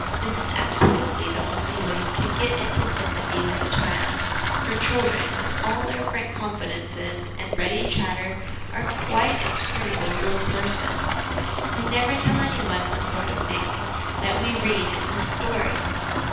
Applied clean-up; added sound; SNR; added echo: none; Bathtub (filling or washing) / Water tap, faucet; -1 dB; reverberation time 0.8 s.